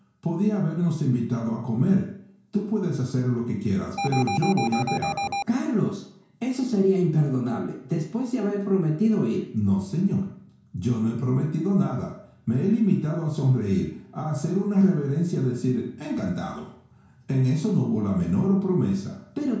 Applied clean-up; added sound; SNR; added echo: none; Alarm; 4 dB; reverberation time 0.6 s.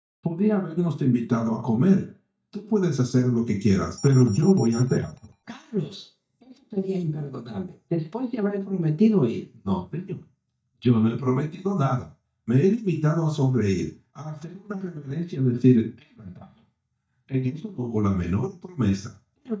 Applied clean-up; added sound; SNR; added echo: neural mask model DeepFilterNet 3.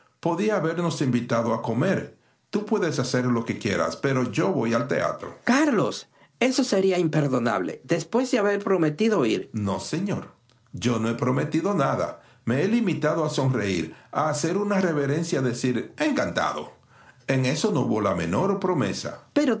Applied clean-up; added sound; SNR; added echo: none; none; none; none.